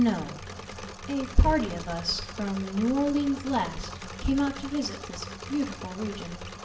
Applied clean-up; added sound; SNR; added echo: none; Engine / Mechanisms; 11 dB; reverberation time 0.6 s.